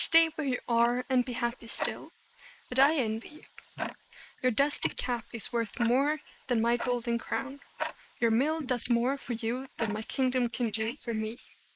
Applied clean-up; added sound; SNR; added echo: neural mask model Resemble Enhance denoiser.